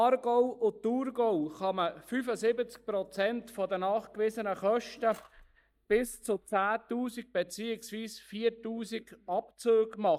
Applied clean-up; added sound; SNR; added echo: neural mask model DeepFilterNet 3.